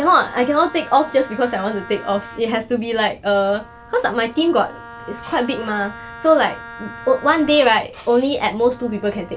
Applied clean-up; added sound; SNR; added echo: none; Wind instrument, woodwind instrument; 18 dB; none.